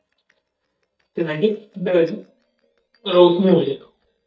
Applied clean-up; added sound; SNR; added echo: neural mask model DeepFilterNet 3.